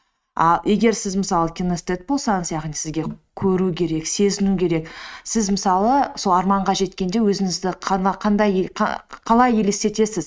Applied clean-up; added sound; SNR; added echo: neural mask model RNNoise.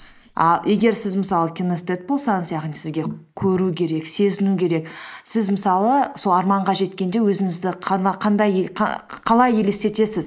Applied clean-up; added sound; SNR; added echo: neural mask model Resemble Enhance denoiser.